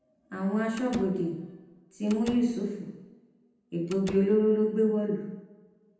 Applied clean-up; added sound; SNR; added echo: none; Slam; 18 dB; reverberation time 0.9 s.